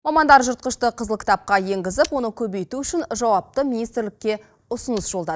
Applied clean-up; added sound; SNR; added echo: neural mask model DeepFilterNet 3.